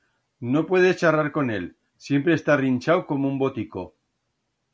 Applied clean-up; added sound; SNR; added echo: none; none; none; none.